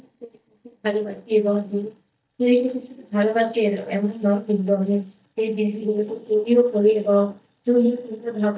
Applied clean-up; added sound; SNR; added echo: neural mask model DeepFilterNet 3.